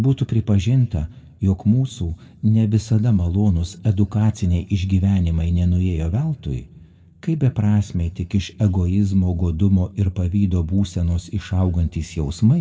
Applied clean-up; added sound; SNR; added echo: none; none; none; reverberation time 1.0 s.